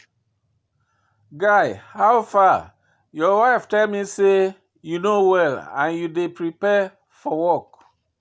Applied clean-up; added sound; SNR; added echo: none; none; none; none.